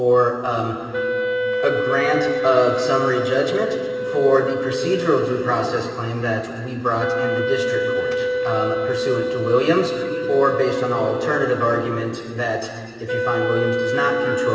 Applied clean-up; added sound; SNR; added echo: none; Wind instrument, woodwind instrument; 3 dB; reverberation time 2.9 s.